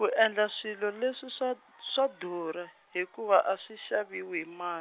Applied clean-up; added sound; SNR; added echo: none; none; none; none.